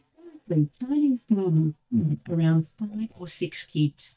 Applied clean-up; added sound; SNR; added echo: neural mask model DeepFilterNet 3.